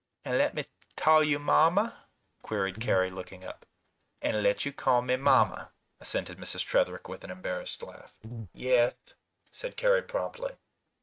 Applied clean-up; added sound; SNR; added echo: neural mask model RNNoise.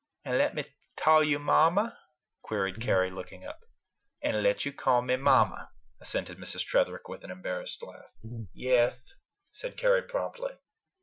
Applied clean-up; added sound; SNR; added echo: classical method Wiener filter.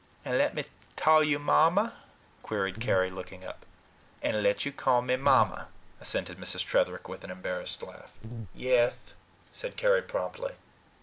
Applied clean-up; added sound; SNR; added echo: none; Buzz; 11 dB; none.